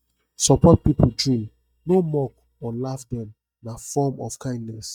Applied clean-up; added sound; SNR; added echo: neural mask model DeepFilterNet 3.